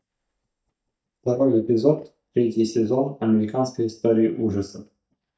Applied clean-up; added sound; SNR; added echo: neural mask model DeepFilterNet 3.